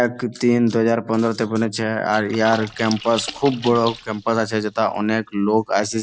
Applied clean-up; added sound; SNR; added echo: none; Splash, splatter; 16 dB; none.